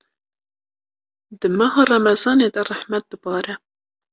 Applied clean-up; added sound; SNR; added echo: none; none; none; none.